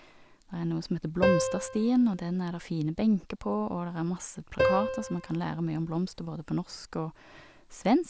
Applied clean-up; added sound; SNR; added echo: none; Piano; 4 dB; none.